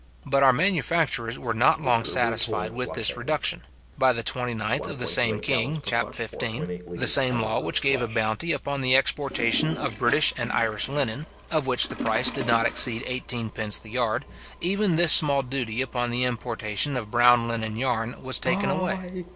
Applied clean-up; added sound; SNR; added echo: none; Toilet flush; 13 dB; none.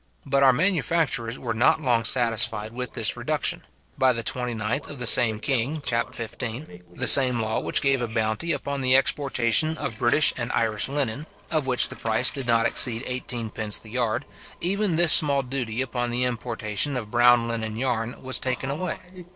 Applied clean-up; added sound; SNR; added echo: neural separator model SepFormer DNS4.